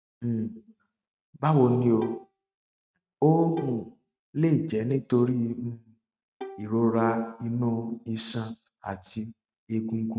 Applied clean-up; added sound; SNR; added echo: neural mask model RNNoise.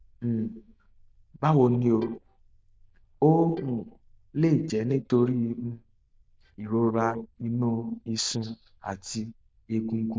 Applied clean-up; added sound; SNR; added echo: neural diffusion model UNIVERSE++.